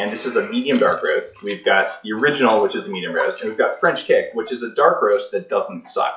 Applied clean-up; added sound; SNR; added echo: classical method log-MMSE.